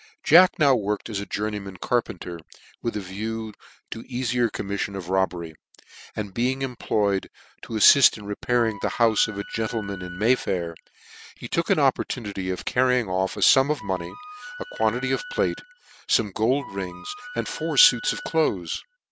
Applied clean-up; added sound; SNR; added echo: none; Wind instrument, woodwind instrument; 14 dB; none.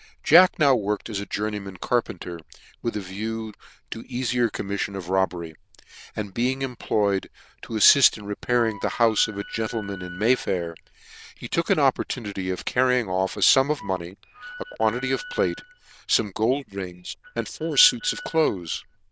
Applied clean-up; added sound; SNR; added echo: neural diffusion model UNIVERSE++.